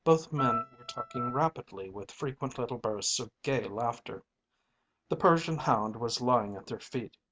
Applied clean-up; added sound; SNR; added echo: neural mask model RNNoise.